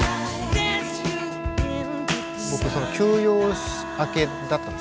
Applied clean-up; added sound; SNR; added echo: none; Wind instrument, woodwind instrument; 9 dB; none.